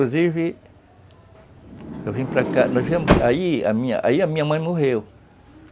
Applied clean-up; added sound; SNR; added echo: none; Sliding door; 2 dB; none.